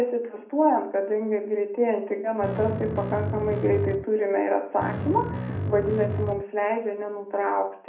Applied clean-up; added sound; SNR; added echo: none; Bass guitar; 4 dB; reverberation time 0.6 s.